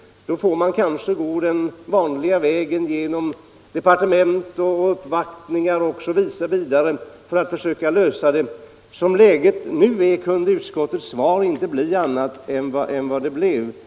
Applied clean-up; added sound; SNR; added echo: none; none; none; none.